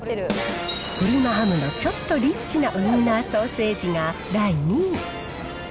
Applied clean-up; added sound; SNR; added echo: none; Engine / Boat, Water vehicle; 14 dB; none.